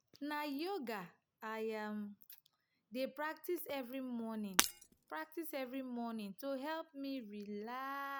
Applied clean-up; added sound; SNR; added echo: none; Shatter; -2 dB; none.